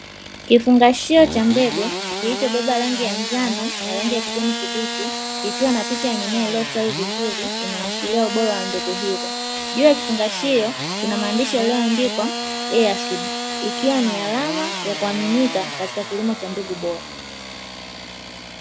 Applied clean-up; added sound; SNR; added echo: none; Engine starting / Sawing; 5 dB; none.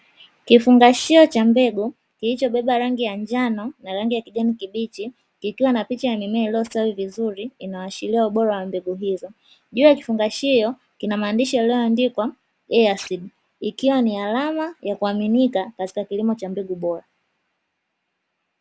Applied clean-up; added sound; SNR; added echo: none; none; none; none.